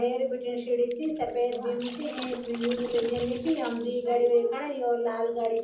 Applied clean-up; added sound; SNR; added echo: none; Water / Splash, splatter; 17 dB; reverberation time 0.6 s.